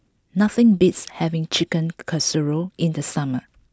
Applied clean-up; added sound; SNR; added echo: none; none; none; none.